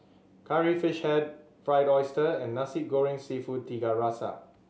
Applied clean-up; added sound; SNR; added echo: none; none; none; none.